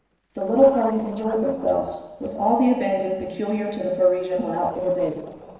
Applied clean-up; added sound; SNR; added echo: neural separator model SepFormer DNS4.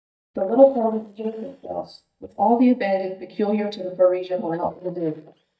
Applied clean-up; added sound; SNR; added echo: neural mask model DeepFilterNet 3.